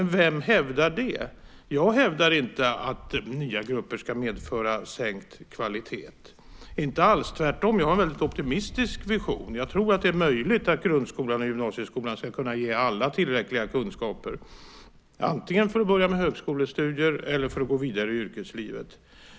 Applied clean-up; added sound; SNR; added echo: none; Wind; 19 dB; none.